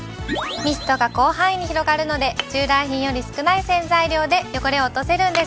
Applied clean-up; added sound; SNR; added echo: none; Wood; 18 dB; none.